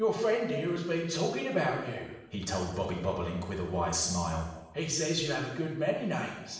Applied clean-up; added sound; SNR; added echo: none; none; none; reverberation time 0.9 s.